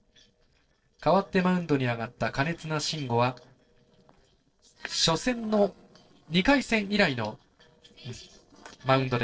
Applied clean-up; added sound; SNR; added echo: neural separator model SepFormer DNS4.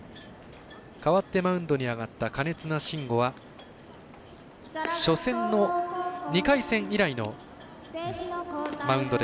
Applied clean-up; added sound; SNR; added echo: none; none; none; none.